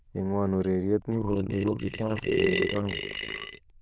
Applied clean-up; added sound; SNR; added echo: neural diffusion model UNIVERSE++.